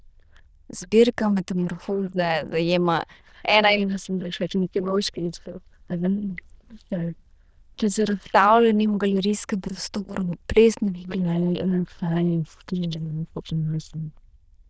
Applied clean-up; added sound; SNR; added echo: neural diffusion model UNIVERSE++.